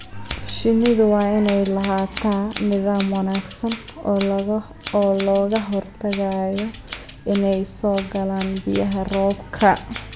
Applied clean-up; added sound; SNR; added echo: none; Scissors; 16 dB; none.